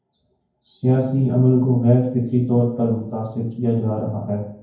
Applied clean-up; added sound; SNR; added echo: none; none; none; reverberation time 0.9 s.